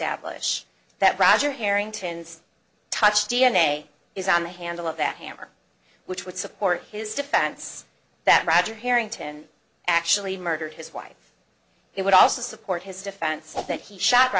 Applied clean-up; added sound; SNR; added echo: neural separator model SepFormer DNS4.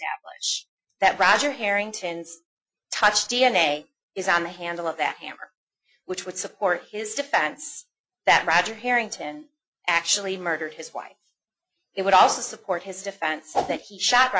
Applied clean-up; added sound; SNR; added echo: classical method Wiener filter.